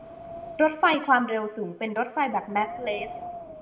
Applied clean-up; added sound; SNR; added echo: none; Wind; 15 dB; reverberation time 0.8 s.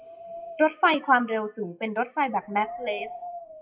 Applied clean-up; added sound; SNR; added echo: classical method WPE with log-MMSE.